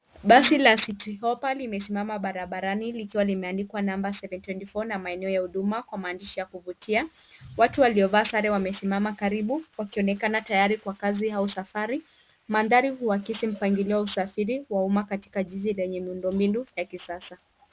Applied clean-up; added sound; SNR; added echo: none; none; none; none.